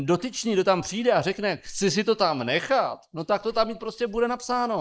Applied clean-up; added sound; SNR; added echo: neural mask model Resemble Enhance denoiser.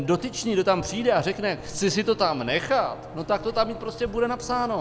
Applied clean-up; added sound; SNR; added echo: none; Writing + Musical instrument; 15 dB; none.